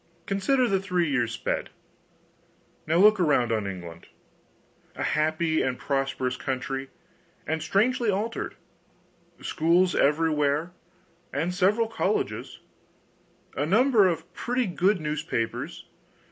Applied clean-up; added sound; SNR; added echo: none; none; none; none.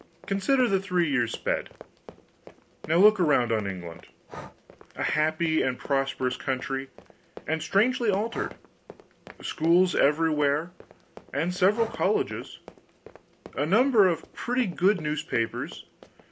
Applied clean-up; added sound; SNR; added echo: none; Run + Breathing; 19 dB; none.